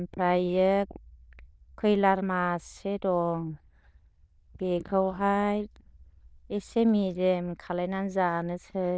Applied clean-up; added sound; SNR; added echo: neural diffusion model UNIVERSE++.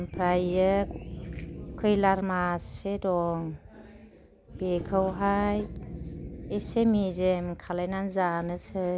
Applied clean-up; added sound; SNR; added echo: none; Wind instrument, woodwind instrument; 10 dB; none.